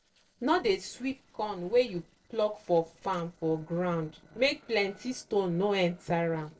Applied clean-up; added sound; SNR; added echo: neural separator model SepFormer DNS4.